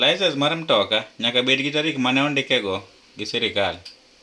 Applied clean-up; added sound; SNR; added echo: none; none; none; none.